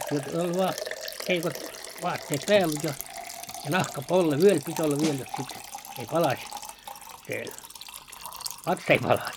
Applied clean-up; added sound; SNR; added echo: none; Liquid + Snare drum; 10 dB; none.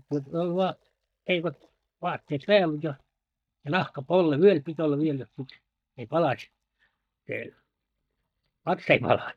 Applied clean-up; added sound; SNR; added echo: neural mask model DeepFilterNet 3.